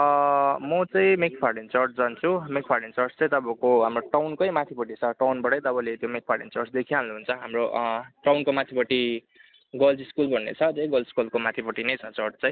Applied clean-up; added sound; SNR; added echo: none; none; none; none.